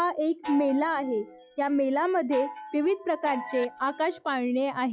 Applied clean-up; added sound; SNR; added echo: classical method log-MMSE.